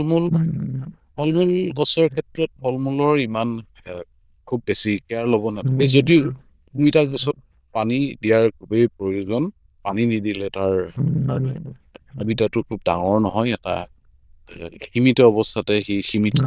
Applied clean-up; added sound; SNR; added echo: neural diffusion model UNIVERSE++.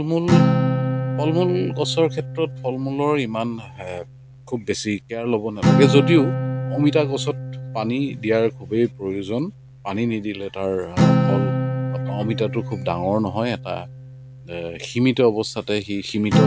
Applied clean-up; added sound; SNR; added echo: none; Acoustic guitar; 1 dB; none.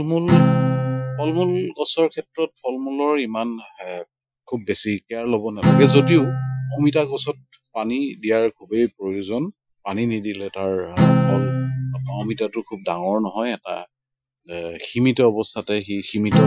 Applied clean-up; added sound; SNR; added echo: classical method Wiener filter.